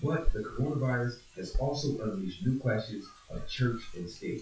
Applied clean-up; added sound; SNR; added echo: classical method WPE with log-MMSE.